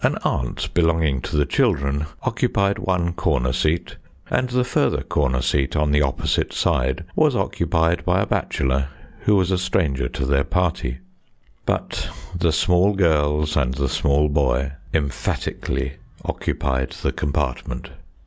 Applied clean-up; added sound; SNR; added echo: none; none; none; none.